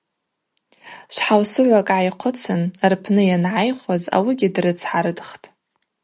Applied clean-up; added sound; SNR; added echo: none; none; none; none.